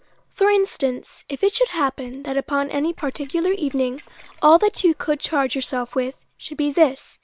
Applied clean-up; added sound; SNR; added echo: neural separator model SepFormer WHAM!.